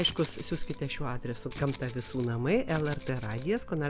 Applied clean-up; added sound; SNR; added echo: none; Rattle (instrument); 18 dB; none.